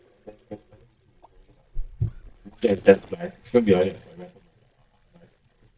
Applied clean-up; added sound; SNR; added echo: neural mask model DeepFilterNet 3.